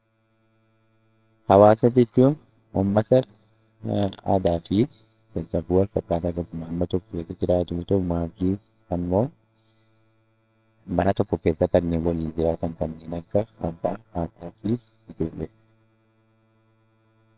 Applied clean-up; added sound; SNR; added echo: neural separator model SepFormer WHAMR!.